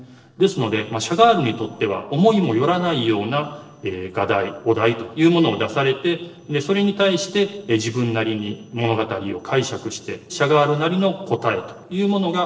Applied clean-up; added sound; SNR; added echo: neural separator model SepFormer DNS4.